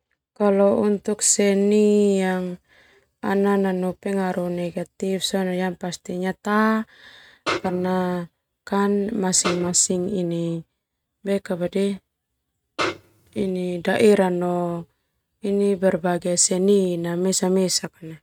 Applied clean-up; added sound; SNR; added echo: neural mask model RNNoise.